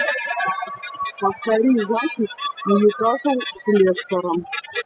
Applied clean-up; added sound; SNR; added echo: classical method spectral subtraction.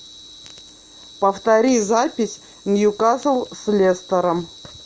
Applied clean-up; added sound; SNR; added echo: none; none; none; none.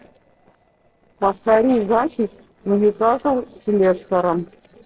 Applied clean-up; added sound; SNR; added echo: neural separator model SepFormer DNS4.